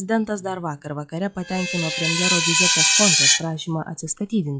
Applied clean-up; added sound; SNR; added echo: classical method log-MMSE.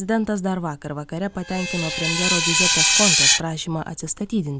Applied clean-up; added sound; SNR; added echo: none; Screech; -5 dB; none.